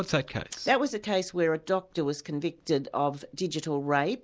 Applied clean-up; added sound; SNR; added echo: none; none; none; none.